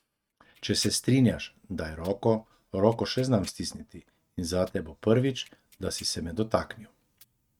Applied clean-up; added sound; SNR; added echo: neural mask model RNNoise.